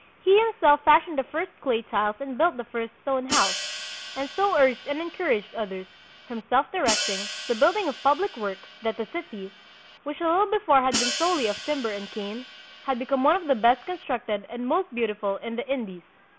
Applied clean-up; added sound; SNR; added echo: none; Hi-hat; 9 dB; none.